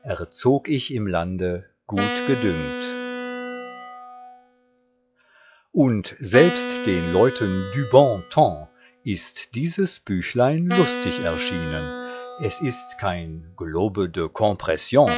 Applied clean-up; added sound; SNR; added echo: classical method log-MMSE.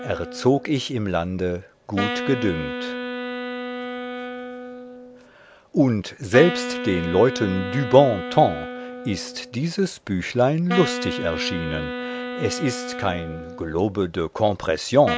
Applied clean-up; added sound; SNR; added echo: none; Wind instrument, woodwind instrument; 8 dB; none.